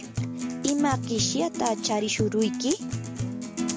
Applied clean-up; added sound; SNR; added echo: none; Acoustic guitar; 3 dB; none.